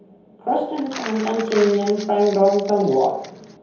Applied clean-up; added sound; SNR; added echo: none; Crumpling, crinkling; 16 dB; reverberation time 0.6 s.